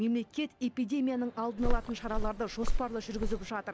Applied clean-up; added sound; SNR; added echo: none; Walk, footsteps; -3 dB; none.